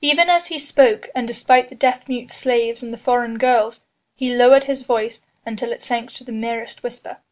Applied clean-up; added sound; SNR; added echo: none; none; none; none.